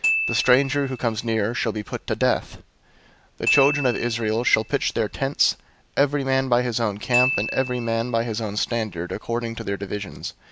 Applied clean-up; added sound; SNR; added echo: none; Glockenspiel; 8 dB; none.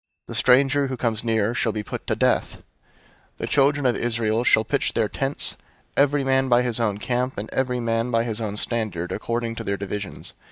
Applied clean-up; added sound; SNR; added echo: neural mask model DeepFilterNet 3.